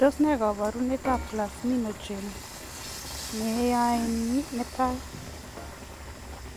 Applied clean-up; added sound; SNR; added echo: none; Frying (food) / Dishes, pots, and pans; 10 dB; none.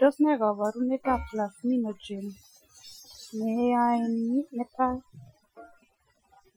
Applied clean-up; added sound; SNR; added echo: classical method Wiener filter.